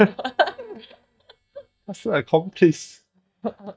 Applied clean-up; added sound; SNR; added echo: neural mask model DeepFilterNet 3.